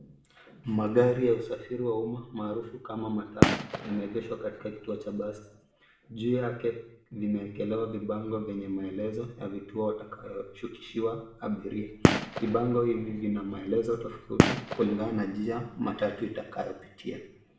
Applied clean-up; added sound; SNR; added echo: none; Gunshot, gunfire; -1 dB; reverberation time 0.7 s.